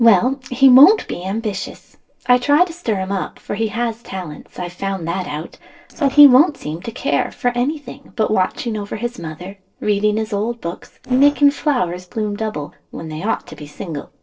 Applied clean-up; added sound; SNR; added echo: neural separator model SepFormer DNS4.